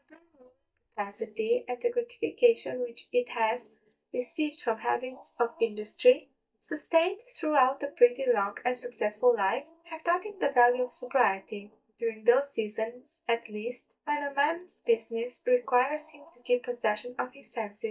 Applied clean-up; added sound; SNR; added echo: neural mask model DeepFilterNet 3.